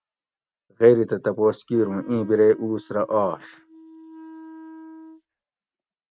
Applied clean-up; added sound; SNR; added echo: neural mask model RNNoise.